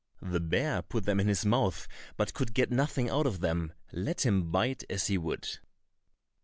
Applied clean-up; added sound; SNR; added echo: none; none; none; none.